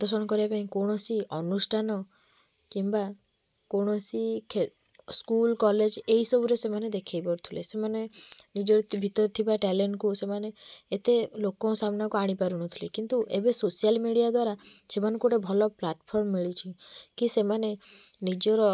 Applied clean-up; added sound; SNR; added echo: none; none; none; none.